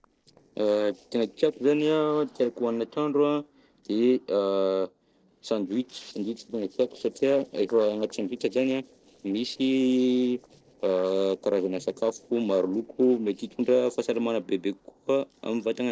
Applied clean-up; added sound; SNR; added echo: neural separator model SepFormer DNS4.